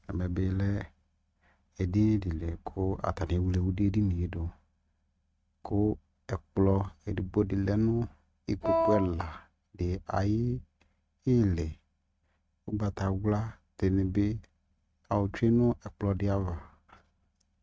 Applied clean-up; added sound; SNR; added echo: neural mask model RNNoise.